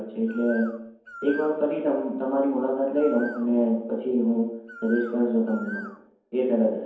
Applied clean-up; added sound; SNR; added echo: none; Bird; 18 dB; reverberation time 0.9 s.